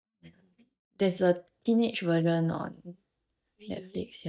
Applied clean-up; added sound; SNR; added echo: neural mask model DeepFilterNet 3.